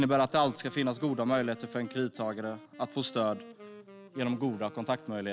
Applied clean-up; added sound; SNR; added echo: none; Wind instrument, woodwind instrument; 19 dB; none.